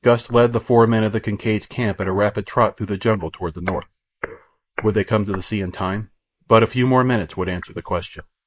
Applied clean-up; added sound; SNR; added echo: neural mask model Resemble Enhance denoiser.